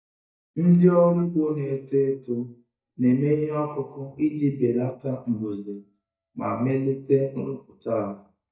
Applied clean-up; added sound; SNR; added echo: neural mask model DeepFilterNet 3.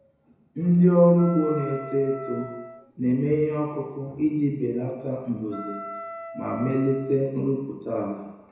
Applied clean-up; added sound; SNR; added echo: none; Wind instrument, woodwind instrument; 13 dB; reverberation time 0.9 s.